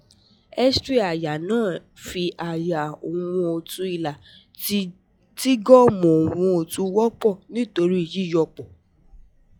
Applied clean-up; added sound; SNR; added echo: classical method log-MMSE.